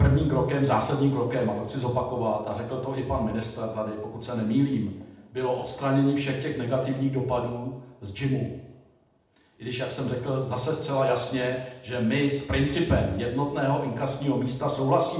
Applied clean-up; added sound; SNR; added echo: none; none; none; reverberation time 0.8 s.